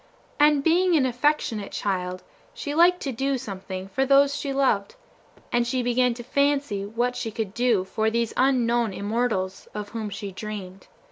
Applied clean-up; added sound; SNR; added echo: none; none; none; none.